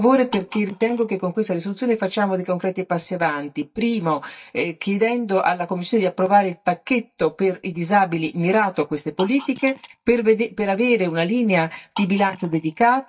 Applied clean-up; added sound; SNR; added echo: neural mask model DeepFilterNet 3.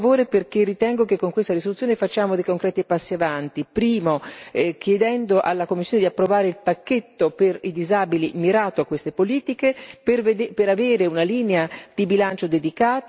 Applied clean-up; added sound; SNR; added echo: none; none; none; none.